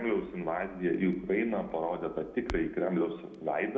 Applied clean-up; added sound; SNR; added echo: none; Crackle; 18 dB; reverberation time 0.7 s.